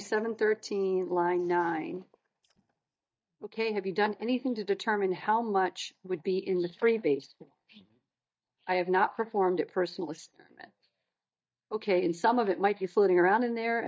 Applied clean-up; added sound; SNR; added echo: neural mask model DeepFilterNet 3.